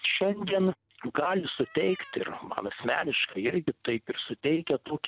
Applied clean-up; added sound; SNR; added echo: none; Cat; 20 dB; none.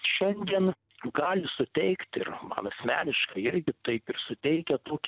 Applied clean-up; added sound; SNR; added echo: none; none; none; none.